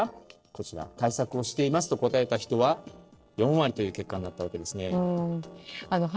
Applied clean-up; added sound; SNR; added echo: neural separator model SepFormer DNS4.